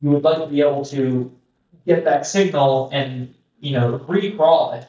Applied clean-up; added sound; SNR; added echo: neural mask model DeepFilterNet 3.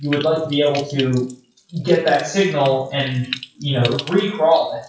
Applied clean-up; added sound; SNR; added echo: classical method WPE with log-MMSE.